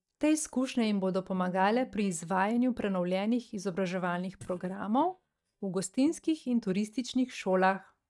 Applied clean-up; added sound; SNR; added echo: neural mask model DeepFilterNet 3.